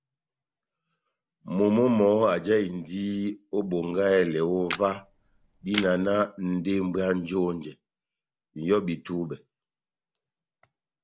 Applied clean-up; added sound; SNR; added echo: none; Camera; 10 dB; none.